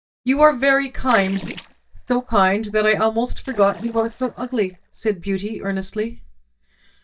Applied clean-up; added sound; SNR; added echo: neural mask model DeepFilterNet 3.